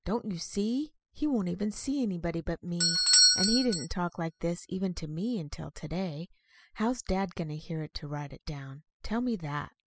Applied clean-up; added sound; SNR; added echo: classical method spectral subtraction.